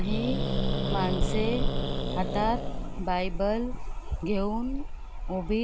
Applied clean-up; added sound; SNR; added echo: none; Growling; -2 dB; none.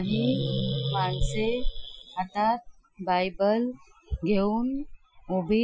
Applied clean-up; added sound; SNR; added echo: classical method Wiener filter.